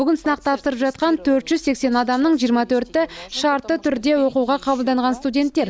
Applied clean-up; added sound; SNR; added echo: none; none; none; none.